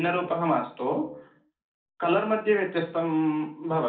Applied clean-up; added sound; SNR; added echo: none; Wind instrument, woodwind instrument; 20 dB; reverberation time 0.4 s.